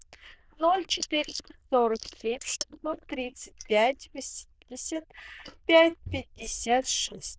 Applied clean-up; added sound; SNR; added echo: neural diffusion model UNIVERSE++.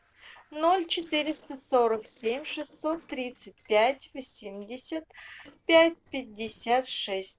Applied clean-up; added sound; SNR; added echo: neural separator model SepFormer DNS4.